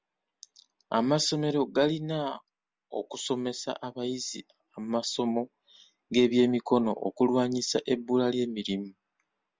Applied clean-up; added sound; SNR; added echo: none; none; none; none.